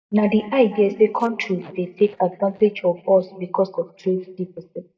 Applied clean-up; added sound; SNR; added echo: neural mask model DeepFilterNet 3.